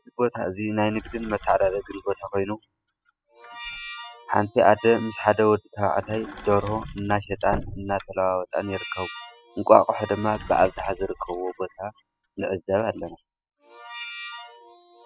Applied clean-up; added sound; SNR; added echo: classical method spectral subtraction.